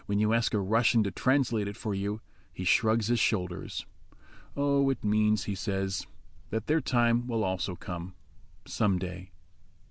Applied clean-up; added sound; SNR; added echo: none; none; none; none.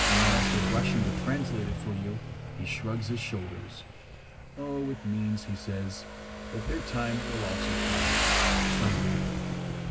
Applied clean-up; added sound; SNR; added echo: none; Motorcycle; -3 dB; reverberation time 0.4 s.